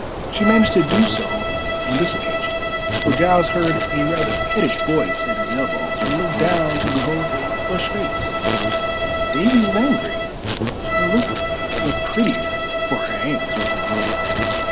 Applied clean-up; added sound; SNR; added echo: none; Insect + Bowed string instrument; -1 dB; none.